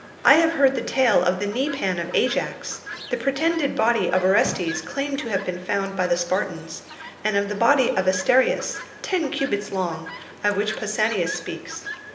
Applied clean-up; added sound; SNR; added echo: none; Chirp, tweet; 15 dB; reverberation time 0.8 s.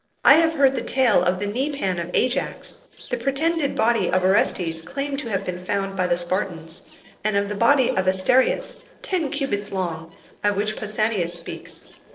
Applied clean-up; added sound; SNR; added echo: neural separator model SepFormer DNS4.